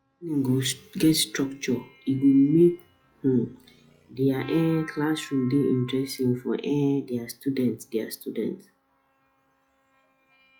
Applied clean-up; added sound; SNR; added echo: classical method log-MMSE.